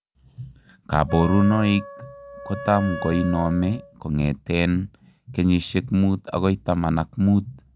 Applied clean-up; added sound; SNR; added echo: none; Wind instrument, woodwind instrument; 12 dB; none.